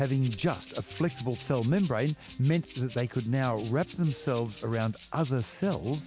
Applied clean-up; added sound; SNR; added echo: none; Rattle (instrument); 17 dB; none.